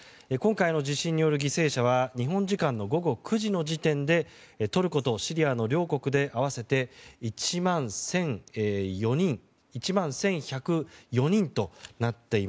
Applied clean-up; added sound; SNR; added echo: none; none; none; none.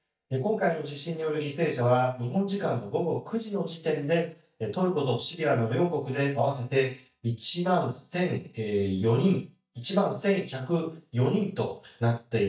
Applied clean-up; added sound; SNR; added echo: neural mask model DeepFilterNet 3.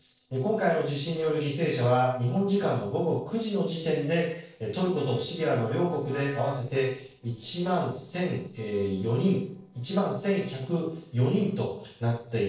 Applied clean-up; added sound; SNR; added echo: neural separator model SepFormer DNS4.